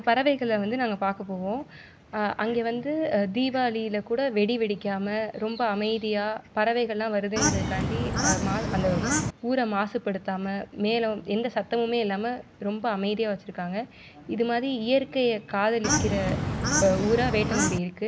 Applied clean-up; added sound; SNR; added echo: none; Bird / Fowl; -1 dB; none.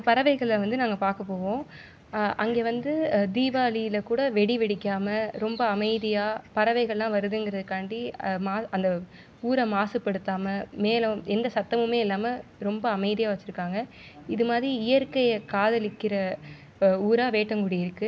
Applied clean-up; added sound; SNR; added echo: none; none; none; none.